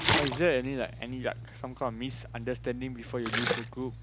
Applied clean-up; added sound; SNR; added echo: none; Splash, splatter; 1 dB; none.